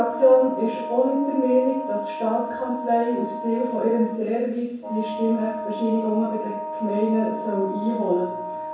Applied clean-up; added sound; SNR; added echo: none; Wind instrument, woodwind instrument; 8 dB; reverberation time 0.7 s.